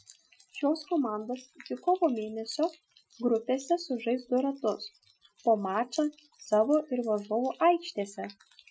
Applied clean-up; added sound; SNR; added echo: classical method Wiener filter.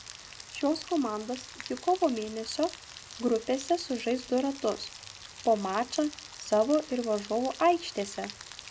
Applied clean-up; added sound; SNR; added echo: none; Rain; 15 dB; none.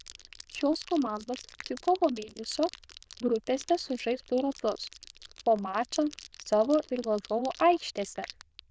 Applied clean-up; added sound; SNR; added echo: neural diffusion model UNIVERSE++.